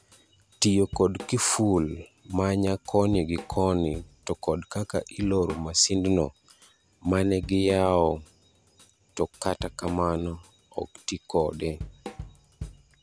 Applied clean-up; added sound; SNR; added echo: none; Drum / Drum kit; 17 dB; none.